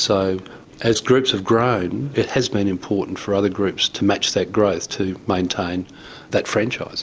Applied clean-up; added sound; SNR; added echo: none; none; none; none.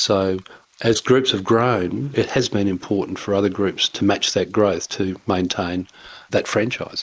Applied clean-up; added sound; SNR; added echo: neural mask model Resemble Enhance denoiser.